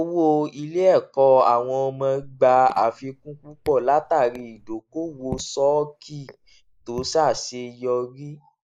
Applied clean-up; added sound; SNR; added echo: neural mask model Resemble Enhance denoiser.